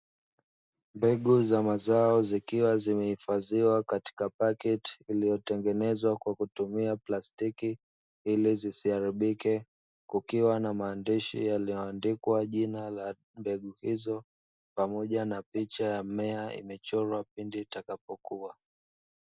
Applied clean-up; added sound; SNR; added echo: none; none; none; none.